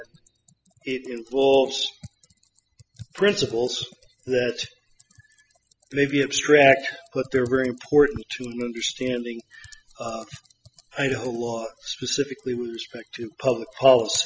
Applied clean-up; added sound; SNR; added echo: classical method spectral subtraction.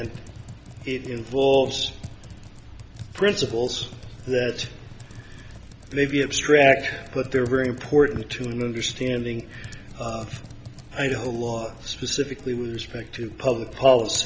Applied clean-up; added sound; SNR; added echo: none; Computer keyboard; 18 dB; none.